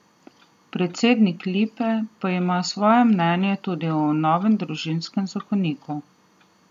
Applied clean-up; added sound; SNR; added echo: none; none; none; none.